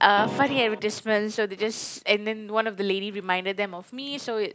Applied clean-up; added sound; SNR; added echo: none; Keyboard (musical); 7 dB; none.